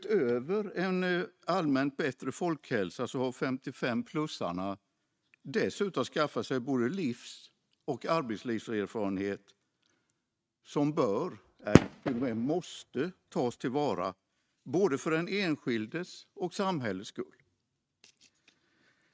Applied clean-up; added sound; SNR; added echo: neural mask model RNNoise.